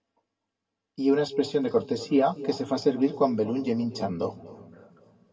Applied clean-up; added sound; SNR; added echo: none; none; none; reverberation time 1.8 s.